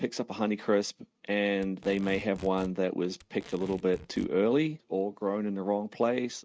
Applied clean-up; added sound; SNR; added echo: neural mask model RNNoise.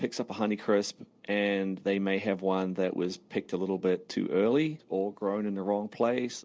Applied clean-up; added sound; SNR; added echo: none; none; none; none.